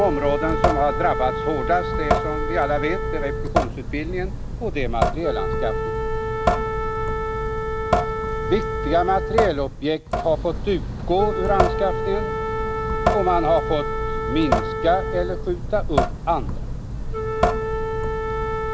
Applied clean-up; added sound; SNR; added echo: none; Wind instrument, woodwind instrument + Drip / Sink (filling or washing) / Water tap, faucet; -2 dB; none.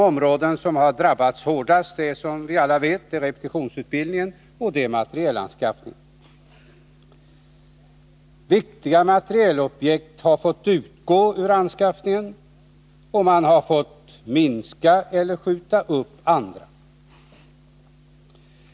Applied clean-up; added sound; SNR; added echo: none; none; none; none.